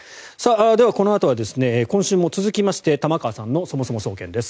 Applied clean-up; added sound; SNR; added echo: none; none; none; none.